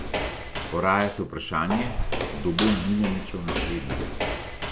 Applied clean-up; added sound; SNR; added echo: none; Walk, footsteps; 2 dB; none.